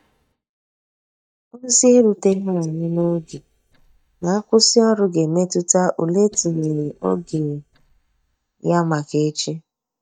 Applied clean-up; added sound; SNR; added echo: neural mask model DeepFilterNet 3.